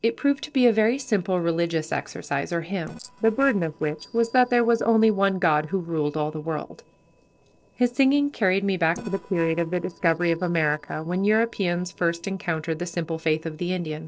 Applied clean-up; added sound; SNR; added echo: neural separator model SepFormer DNS4.